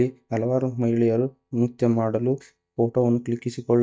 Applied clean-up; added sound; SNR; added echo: neural mask model DeepFilterNet 3.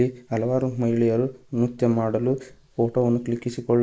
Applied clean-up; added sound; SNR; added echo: neural mask model Resemble Enhance denoiser.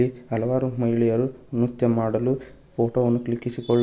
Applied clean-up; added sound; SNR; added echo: none; none; none; none.